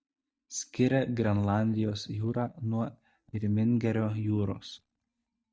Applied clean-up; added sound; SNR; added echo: neural mask model DeepFilterNet 3.